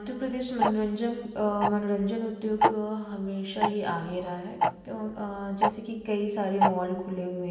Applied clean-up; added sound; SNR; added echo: none; Tick-tock; 2 dB; reverberation time 1.4 s.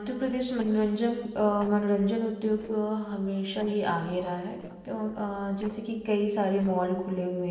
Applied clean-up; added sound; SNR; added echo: neural separator model SepFormer DNS4.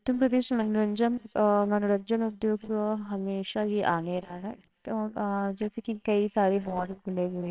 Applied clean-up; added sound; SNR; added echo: neural separator model SepFormer WHAMR!.